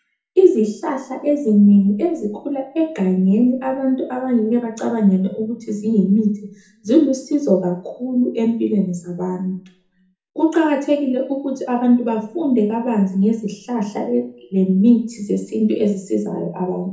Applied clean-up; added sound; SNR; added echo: none; none; none; reverberation time 0.5 s.